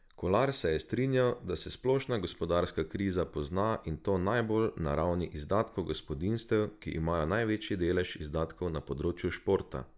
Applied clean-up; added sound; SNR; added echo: none; none; none; none.